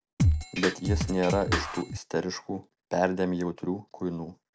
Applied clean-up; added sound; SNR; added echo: none; Drum kit; -3 dB; none.